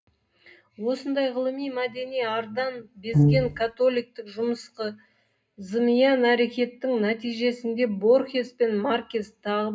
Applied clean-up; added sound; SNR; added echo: none; Brass instrument; -5 dB; reverberation time 0.2 s.